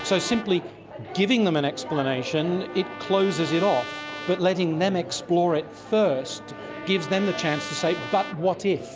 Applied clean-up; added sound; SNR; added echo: none; Trumpet; 14 dB; none.